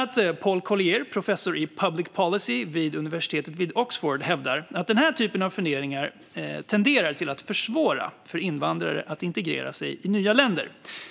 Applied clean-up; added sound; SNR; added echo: none; none; none; none.